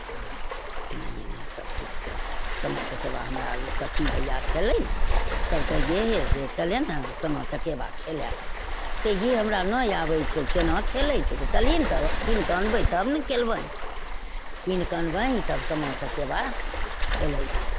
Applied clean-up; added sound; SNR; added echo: none; Waves, surf; -2 dB; none.